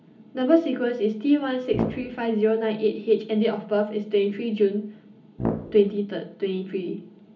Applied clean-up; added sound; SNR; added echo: none; Brass instrument; 6 dB; reverberation time 0.4 s.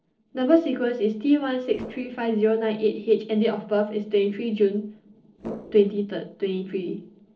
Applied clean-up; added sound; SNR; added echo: neural separator model SepFormer DNS4.